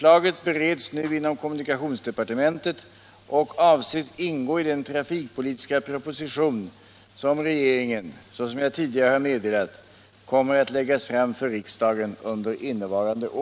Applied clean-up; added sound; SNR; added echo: none; none; none; none.